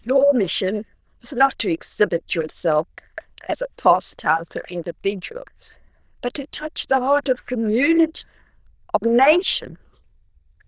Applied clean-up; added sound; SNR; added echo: neural diffusion model UNIVERSE++.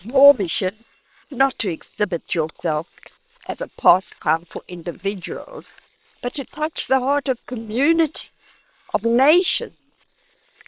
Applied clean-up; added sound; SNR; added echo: neural separator model SepFormer WHAM!.